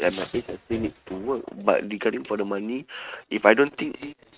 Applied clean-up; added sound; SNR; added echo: neural mask model RNNoise.